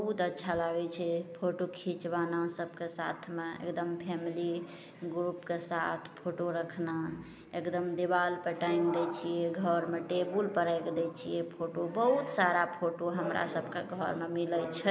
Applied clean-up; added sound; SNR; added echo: none; none; none; none.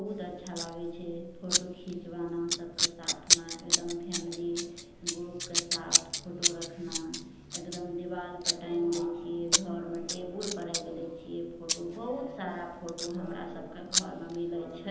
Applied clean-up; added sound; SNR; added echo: none; Scissors; -3 dB; reverberation time 0.9 s.